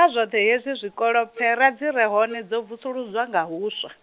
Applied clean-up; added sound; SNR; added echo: none; Wind instrument, woodwind instrument; 17 dB; none.